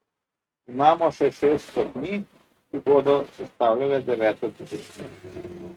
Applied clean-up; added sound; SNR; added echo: neural mask model RNNoise.